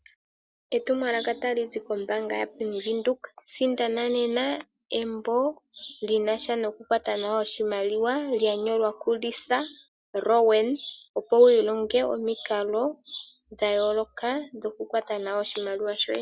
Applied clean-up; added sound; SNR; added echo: none; none; none; none.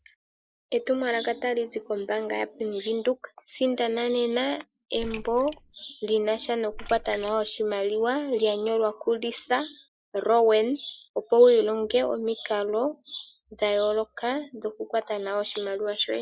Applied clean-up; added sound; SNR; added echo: neural mask model Resemble Enhance denoiser.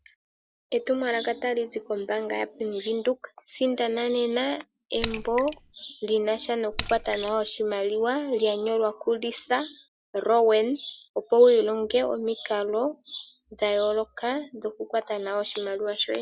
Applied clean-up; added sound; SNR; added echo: none; Raindrop / Splash, splatter; 10 dB; none.